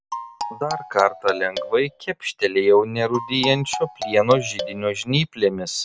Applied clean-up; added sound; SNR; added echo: none; Marimba, xylophone; 10 dB; none.